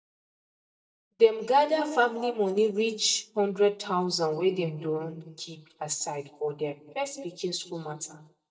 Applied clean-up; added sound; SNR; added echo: neural mask model DeepFilterNet 3.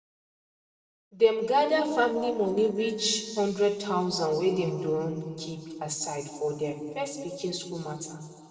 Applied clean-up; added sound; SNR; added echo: neural separator model SepFormer DNS4.